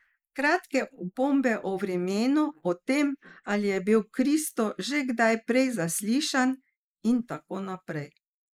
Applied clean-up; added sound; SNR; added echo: neural mask model Resemble Enhance denoiser.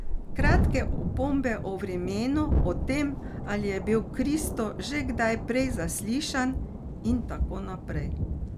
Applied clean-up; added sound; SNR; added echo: none; Thunderstorm; 0 dB; none.